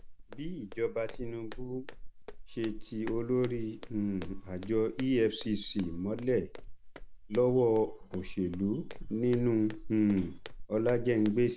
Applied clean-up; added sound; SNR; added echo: none; Walk, footsteps; 10 dB; none.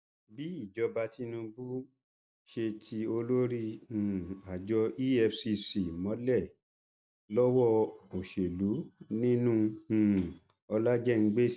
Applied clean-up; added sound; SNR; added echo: none; none; none; none.